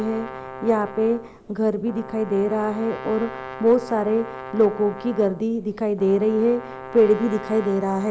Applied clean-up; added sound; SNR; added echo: none; Brass instrument; 14 dB; none.